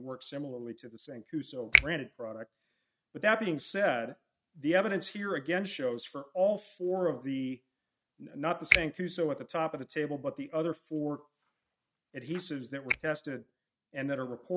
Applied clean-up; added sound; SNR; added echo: neural mask model RNNoise.